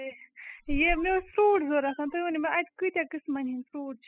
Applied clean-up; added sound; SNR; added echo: classical method spectral subtraction.